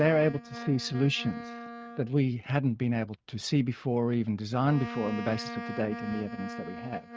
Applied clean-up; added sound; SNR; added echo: neural mask model RNNoise.